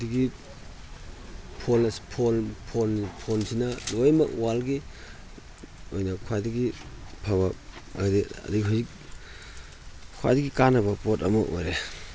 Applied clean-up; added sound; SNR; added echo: none; none; none; none.